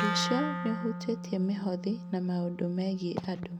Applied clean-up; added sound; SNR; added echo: none; Wind instrument, woodwind instrument; 5 dB; none.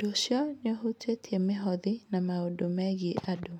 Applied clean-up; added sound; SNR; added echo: none; none; none; none.